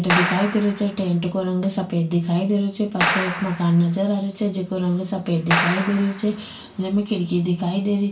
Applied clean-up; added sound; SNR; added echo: none; Clapping; 6 dB; reverberation time 0.3 s.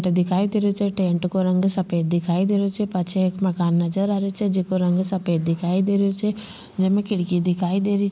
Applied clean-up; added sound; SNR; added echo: none; none; none; none.